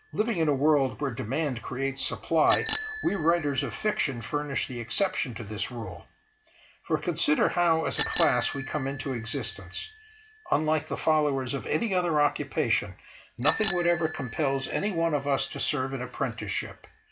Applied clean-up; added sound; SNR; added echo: none; Bicycle bell; 14 dB; none.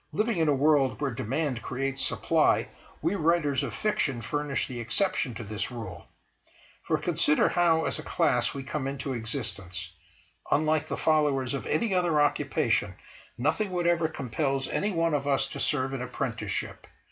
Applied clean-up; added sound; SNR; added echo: none; none; none; none.